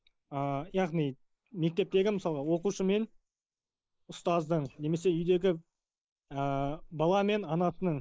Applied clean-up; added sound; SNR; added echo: neural mask model Resemble Enhance denoiser.